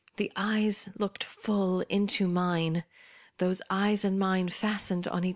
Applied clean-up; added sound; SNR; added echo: none; none; none; none.